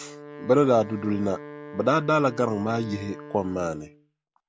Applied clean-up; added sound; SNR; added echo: none; Wind instrument, woodwind instrument; 16 dB; none.